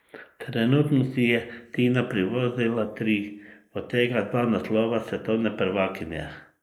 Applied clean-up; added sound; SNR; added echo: neural mask model Resemble Enhance denoiser.